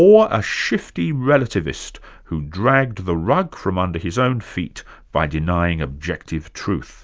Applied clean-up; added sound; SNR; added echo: none; none; none; none.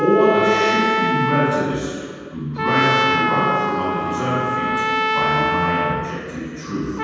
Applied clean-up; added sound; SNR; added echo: none; Trumpet; 0 dB; reverberation time 2.1 s.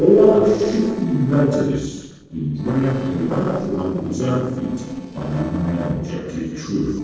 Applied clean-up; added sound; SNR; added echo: neural separator model SepFormer DNS4.